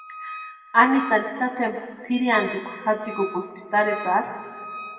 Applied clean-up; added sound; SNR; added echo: none; Wind instrument, woodwind instrument; 14 dB; reverberation time 2.0 s.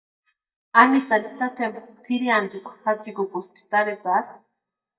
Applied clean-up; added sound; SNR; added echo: neural mask model DeepFilterNet 3.